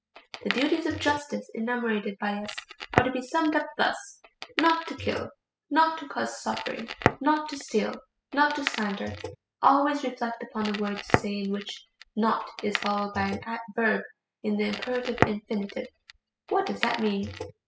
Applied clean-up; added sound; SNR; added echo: classical method spectral subtraction.